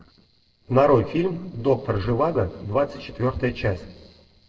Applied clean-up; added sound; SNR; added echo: neural separator model SepFormer DNS4.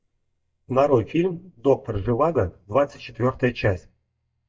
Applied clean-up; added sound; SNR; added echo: neural mask model DeepFilterNet 3.